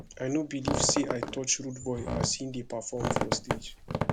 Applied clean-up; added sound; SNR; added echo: none; Squeak; 0 dB; none.